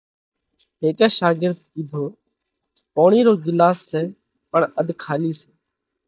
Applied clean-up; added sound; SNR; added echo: neural mask model DeepFilterNet 3.